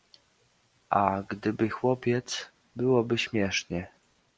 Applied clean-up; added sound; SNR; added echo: none; none; none; none.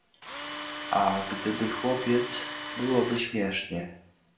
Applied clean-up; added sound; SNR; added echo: none; Tools; 7 dB; reverberation time 0.6 s.